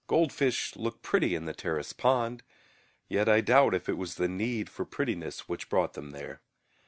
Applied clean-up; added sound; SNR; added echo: none; none; none; none.